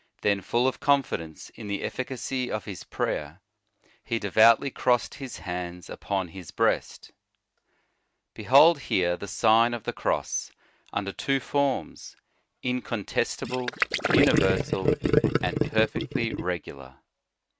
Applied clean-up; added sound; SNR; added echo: neural mask model RNNoise.